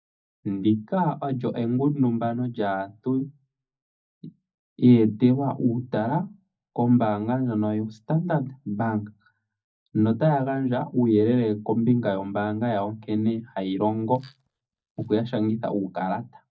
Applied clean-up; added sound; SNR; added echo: neural mask model DeepFilterNet 3.